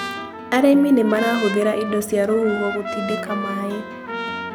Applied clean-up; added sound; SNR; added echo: none; Trumpet + Plucked string instrument; 9 dB; none.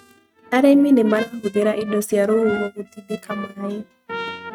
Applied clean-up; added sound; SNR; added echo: neural mask model RNNoise.